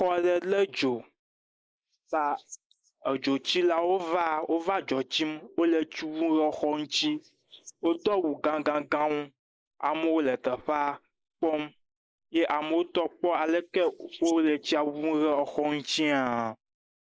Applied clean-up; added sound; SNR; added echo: neural mask model Resemble Enhance denoiser.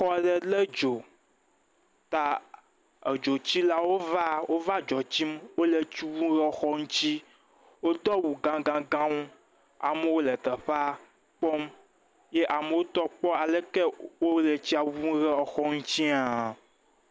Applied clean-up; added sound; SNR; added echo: none; none; none; none.